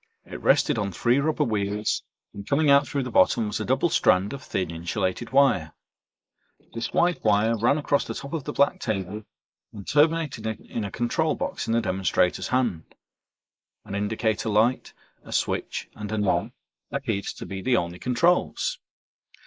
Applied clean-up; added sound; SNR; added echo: neural mask model Resemble Enhance denoiser.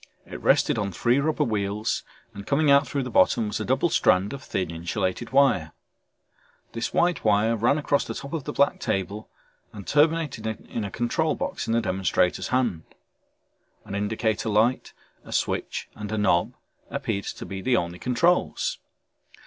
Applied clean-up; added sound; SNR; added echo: none; none; none; none.